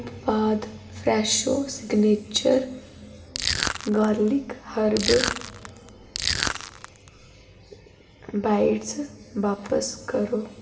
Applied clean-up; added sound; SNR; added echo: none; Crushing; 4 dB; reverberation time 2.6 s.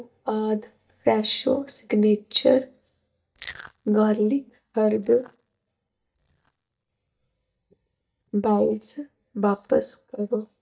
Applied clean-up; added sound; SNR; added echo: neural mask model DeepFilterNet 3.